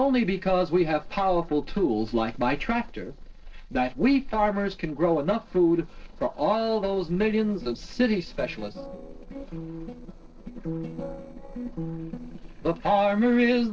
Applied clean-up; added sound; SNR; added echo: neural separator model SepFormer DNS4.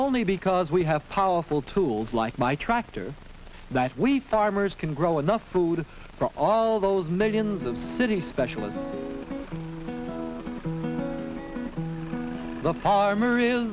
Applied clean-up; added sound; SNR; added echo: none; none; none; none.